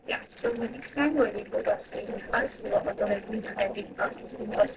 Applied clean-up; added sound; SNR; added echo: neural separator model SepFormer DNS4.